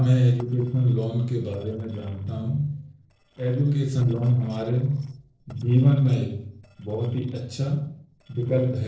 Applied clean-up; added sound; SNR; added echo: neural separator model SepFormer DNS4.